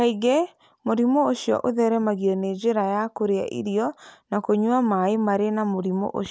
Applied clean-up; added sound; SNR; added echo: none; none; none; none.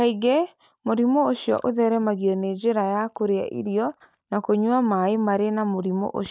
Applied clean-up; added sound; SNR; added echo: neural mask model DeepFilterNet 3.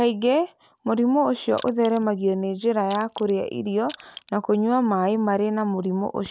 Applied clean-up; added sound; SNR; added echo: none; Crushing; 19 dB; none.